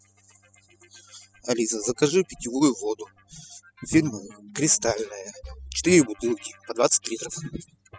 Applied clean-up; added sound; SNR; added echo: classical method spectral subtraction.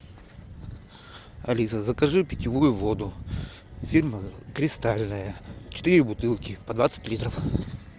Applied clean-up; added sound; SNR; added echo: none; none; none; none.